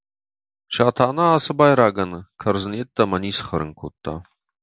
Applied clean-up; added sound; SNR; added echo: none; none; none; none.